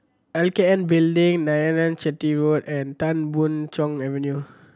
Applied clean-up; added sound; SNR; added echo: none; none; none; none.